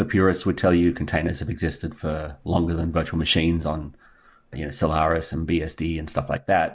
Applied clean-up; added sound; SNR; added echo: none; none; none; none.